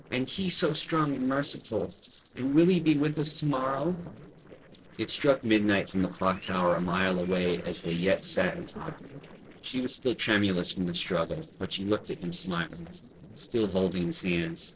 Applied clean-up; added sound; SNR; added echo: neural separator model SepFormer DNS4.